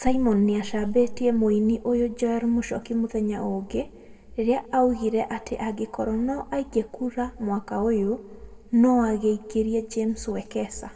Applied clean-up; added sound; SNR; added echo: none; none; none; reverberation time 1.3 s.